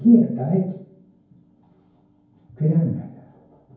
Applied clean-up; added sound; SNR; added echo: none; none; none; reverberation time 0.9 s.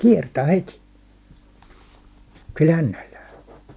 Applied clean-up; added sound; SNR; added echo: none; none; none; none.